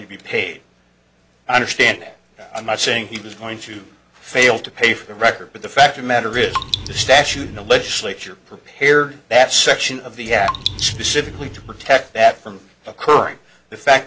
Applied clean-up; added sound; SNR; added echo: none; Raindrop; 10 dB; none.